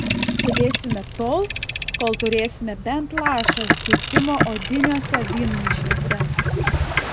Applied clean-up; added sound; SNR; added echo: none; Boat, Water vehicle; -2 dB; none.